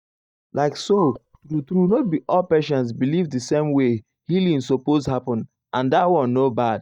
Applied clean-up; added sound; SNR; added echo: neural mask model DeepFilterNet 3.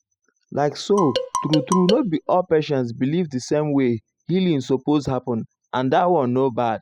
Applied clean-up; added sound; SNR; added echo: classical method spectral subtraction.